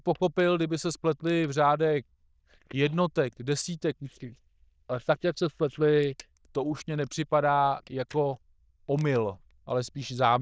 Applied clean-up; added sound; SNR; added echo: neural diffusion model UNIVERSE++.